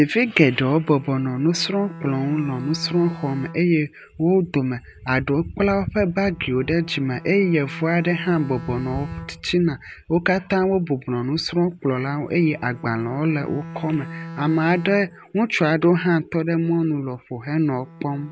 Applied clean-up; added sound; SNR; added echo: none; Bowed string instrument; 17 dB; none.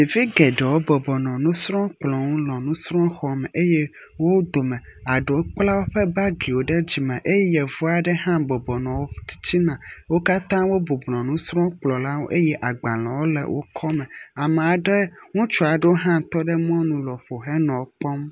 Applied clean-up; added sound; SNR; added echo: none; none; none; none.